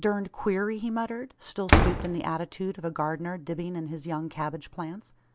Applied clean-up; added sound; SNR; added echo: none; Slam; -2 dB; none.